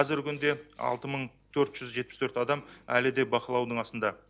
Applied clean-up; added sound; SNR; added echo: none; none; none; none.